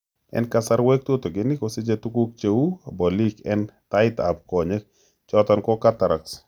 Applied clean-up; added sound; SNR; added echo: none; none; none; none.